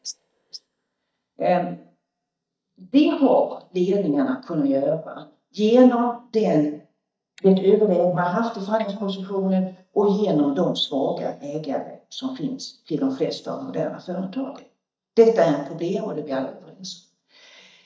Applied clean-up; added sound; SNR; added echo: neural mask model DeepFilterNet 3.